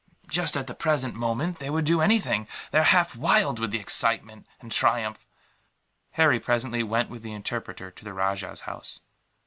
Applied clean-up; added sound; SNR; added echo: none; none; none; none.